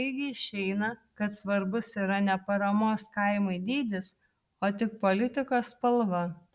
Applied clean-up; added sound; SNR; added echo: none; none; none; none.